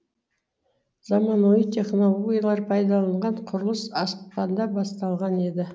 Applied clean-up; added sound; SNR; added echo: none; none; none; none.